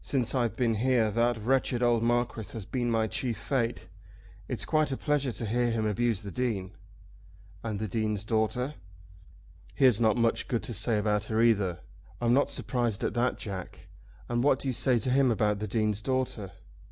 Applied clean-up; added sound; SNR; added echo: none; none; none; none.